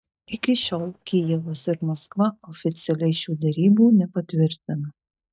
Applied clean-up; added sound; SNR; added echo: neural mask model DeepFilterNet 3.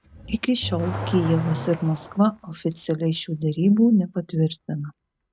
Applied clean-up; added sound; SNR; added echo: none; Accelerating, revving, vroom / Car; 12 dB; none.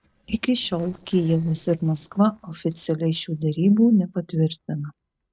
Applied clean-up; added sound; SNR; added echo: neural separator model SepFormer DNS4.